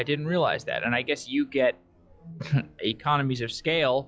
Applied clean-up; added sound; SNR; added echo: classical method log-MMSE.